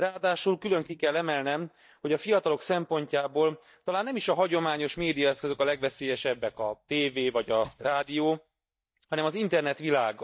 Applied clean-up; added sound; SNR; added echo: neural mask model DeepFilterNet 3.